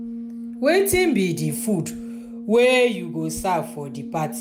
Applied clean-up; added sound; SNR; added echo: none; Brass instrument; 11 dB; none.